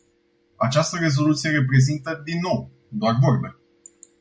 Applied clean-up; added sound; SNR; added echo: none; none; none; none.